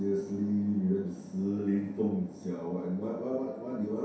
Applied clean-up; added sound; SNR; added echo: none; none; none; reverberation time 0.7 s.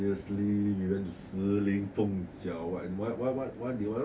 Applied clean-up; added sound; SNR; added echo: none; none; none; none.